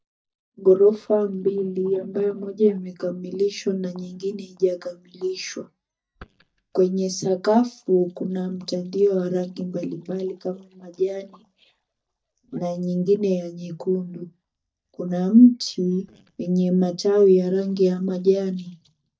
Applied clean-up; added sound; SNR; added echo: neural mask model DeepFilterNet 3.